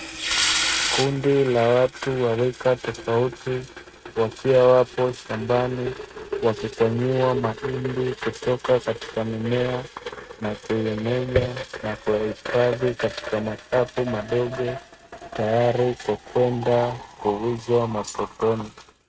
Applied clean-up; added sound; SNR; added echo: neural mask model RNNoise.